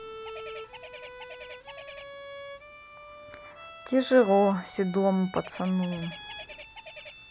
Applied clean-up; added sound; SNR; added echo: none; Bowed string instrument + Bird; 13 dB; none.